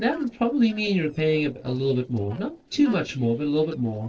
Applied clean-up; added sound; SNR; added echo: neural separator model SepFormer DNS4.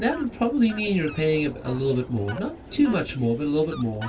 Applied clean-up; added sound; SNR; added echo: none; Fowl; 15 dB; reverberation time 0.1 s.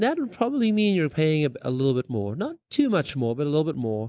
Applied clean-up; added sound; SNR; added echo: none; none; none; none.